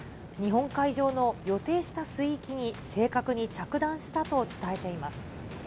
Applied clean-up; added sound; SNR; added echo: none; none; none; none.